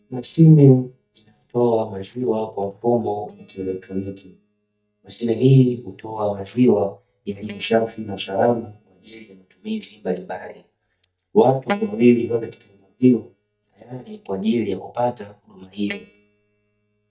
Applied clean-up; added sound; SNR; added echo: neural mask model DeepFilterNet 3.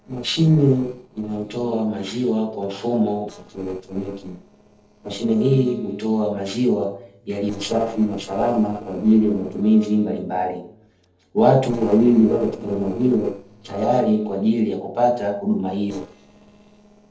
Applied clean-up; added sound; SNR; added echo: neural separator model SepFormer DNS4.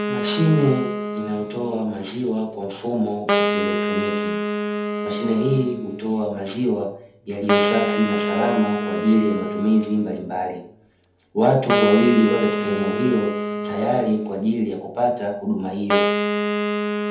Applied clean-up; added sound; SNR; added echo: none; Wind instrument, woodwind instrument; 2 dB; reverberation time 0.6 s.